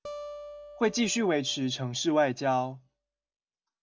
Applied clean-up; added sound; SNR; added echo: none; Acoustic guitar; 17 dB; none.